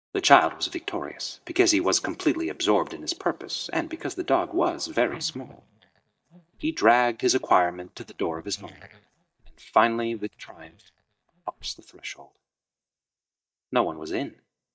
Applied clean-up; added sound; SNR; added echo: neural mask model DeepFilterNet 3.